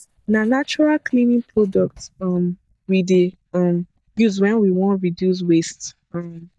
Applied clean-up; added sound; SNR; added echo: neural mask model DeepFilterNet 3.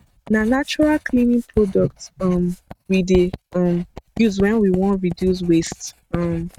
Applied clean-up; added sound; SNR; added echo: neural mask model RNNoise.